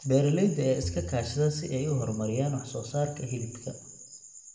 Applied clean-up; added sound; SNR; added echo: none; Bowed string instrument; 14 dB; reverberation time 0.8 s.